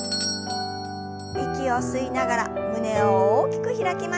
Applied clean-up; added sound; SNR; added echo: none; Bell / Doorbell; 13 dB; none.